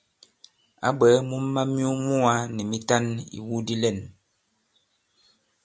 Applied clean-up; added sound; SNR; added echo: none; none; none; none.